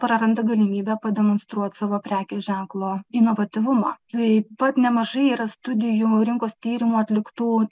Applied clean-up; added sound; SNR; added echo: none; none; none; none.